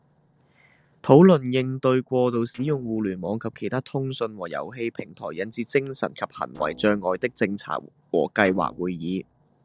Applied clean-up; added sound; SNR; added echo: neural separator model SepFormer DNS4.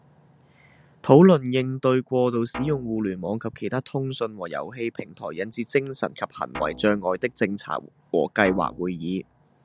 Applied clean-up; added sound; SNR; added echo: none; Guitar; 16 dB; none.